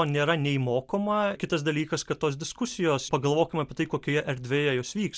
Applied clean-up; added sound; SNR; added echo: none; none; none; none.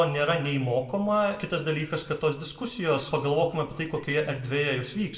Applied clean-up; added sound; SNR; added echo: none; none; none; reverberation time 0.8 s.